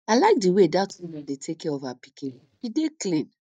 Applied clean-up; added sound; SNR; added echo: neural mask model DeepFilterNet 3.